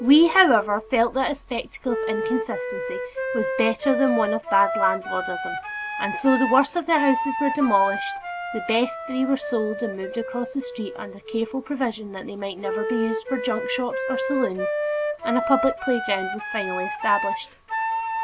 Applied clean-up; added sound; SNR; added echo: none; Wind instrument, woodwind instrument; 4 dB; none.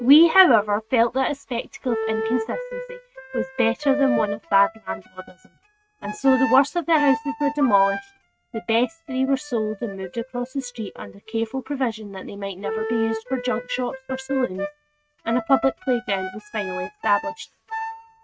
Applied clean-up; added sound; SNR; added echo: neural mask model RNNoise.